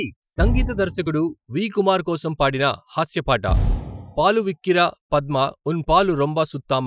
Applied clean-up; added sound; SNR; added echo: classical method Wiener filter.